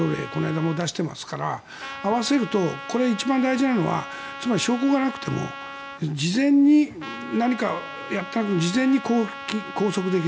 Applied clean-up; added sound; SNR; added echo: none; Trumpet; 14 dB; none.